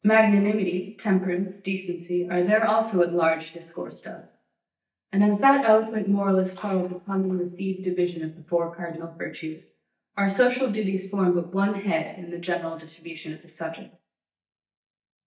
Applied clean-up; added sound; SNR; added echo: neural mask model DeepFilterNet 3.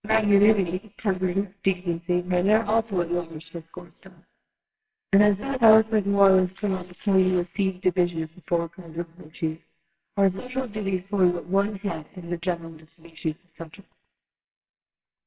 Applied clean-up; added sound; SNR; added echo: neural separator model SepFormer WHAMR!.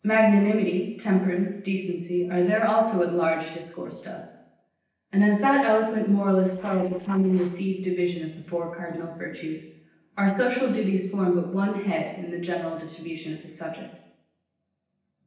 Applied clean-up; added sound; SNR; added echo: neural separator model SepFormer DNS4.